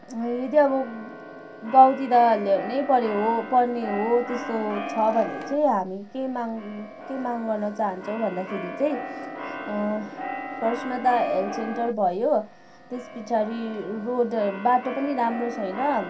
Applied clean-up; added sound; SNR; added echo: none; Keyboard (musical); 11 dB; reverberation time 0.3 s.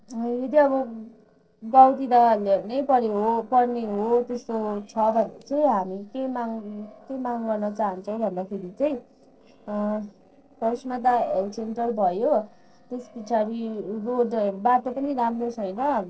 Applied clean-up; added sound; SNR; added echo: neural separator model SepFormer DNS4.